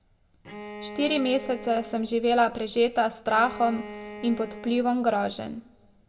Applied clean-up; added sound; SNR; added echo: none; Bowed string instrument; 15 dB; reverberation time 0.7 s.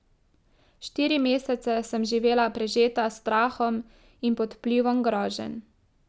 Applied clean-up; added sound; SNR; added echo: none; none; none; none.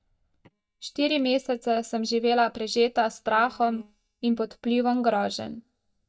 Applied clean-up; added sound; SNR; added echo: neural mask model DeepFilterNet 3.